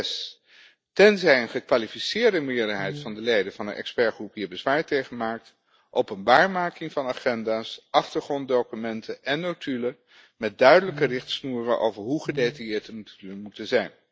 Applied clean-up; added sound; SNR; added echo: neural mask model DeepFilterNet 3.